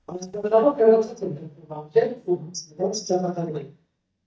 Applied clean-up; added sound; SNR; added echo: neural mask model DeepFilterNet 3.